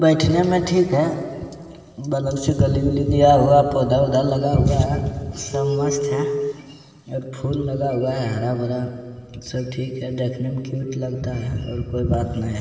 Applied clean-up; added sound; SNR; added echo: none; Telephone; 3 dB; reverberation time 2.9 s.